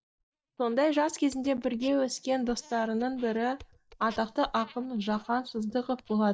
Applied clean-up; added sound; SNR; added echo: neural mask model DeepFilterNet 3.